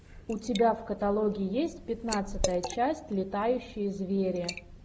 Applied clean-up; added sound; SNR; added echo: none; Liquid; 11 dB; none.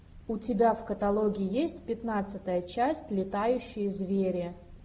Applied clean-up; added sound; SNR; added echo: none; none; none; none.